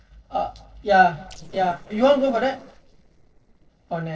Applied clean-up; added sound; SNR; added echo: neural separator model SepFormer DNS4.